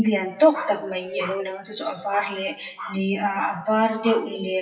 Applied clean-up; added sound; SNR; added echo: classical method WPE with log-MMSE.